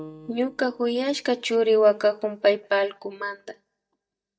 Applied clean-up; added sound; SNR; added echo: neural mask model DeepFilterNet 3.